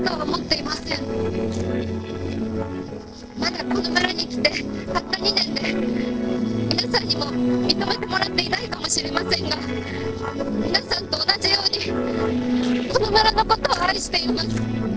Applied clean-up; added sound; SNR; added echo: neural separator model SepFormer DNS4.